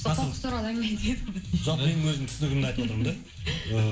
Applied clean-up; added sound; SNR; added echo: none; Hi-hat; 19 dB; reverberation time 0.4 s.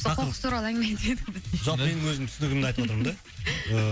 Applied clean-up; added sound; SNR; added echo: none; none; none; none.